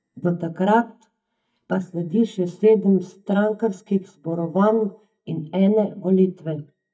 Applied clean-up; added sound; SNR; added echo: neural mask model DeepFilterNet 3.